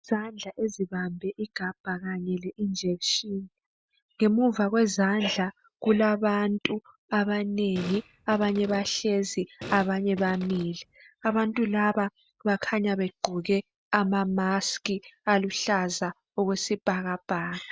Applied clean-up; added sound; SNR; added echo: none; Fart; 15 dB; none.